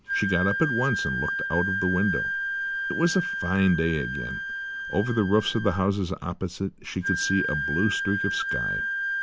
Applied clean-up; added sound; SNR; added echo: none; Wind instrument, woodwind instrument; 3 dB; none.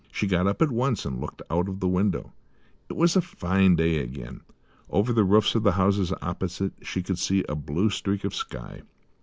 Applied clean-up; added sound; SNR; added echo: none; none; none; none.